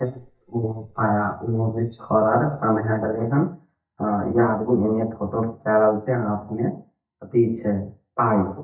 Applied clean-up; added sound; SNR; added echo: neural mask model DeepFilterNet 3.